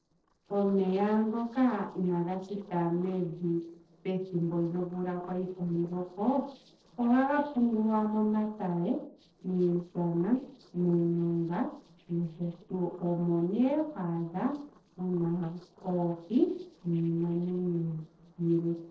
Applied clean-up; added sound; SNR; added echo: neural separator model SepFormer DNS4.